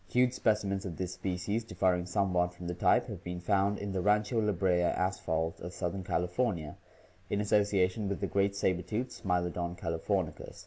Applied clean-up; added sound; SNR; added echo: none; none; none; none.